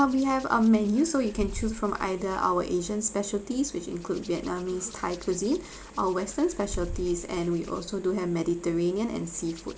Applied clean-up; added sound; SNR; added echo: none; Hands; 16 dB; none.